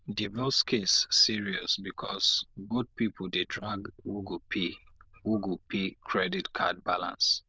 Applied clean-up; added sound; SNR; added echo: neural diffusion model UNIVERSE++.